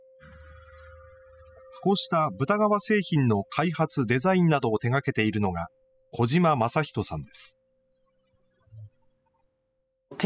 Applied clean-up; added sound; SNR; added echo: classical method spectral subtraction.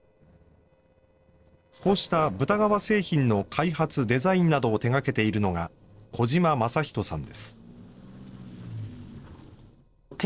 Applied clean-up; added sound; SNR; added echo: neural separator model SepFormer DNS4.